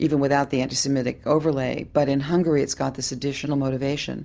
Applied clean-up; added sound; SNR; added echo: none; none; none; none.